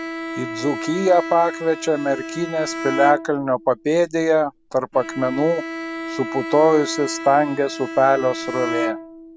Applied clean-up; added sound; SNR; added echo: none; Bowed string instrument; 9 dB; none.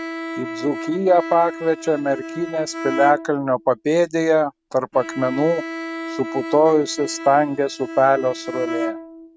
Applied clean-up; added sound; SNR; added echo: neural mask model RNNoise.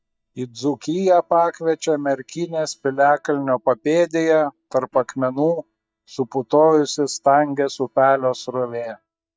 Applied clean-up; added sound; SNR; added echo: neural mask model DeepFilterNet 3.